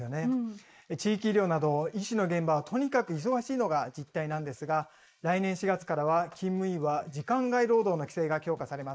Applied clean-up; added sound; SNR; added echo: neural mask model Resemble Enhance denoiser.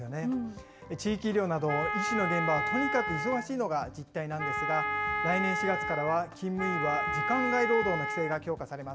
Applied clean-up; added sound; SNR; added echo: none; Wind instrument, woodwind instrument; 1 dB; none.